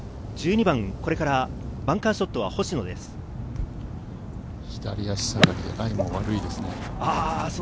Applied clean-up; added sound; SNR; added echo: none; none; none; none.